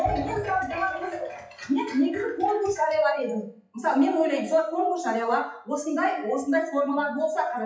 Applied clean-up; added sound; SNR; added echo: classical method WPE with log-MMSE.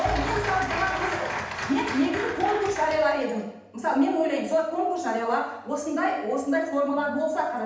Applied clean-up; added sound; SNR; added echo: none; Bowed string instrument; 14 dB; reverberation time 0.8 s.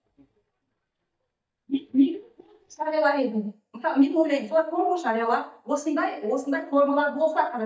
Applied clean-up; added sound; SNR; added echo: neural mask model DeepFilterNet 3.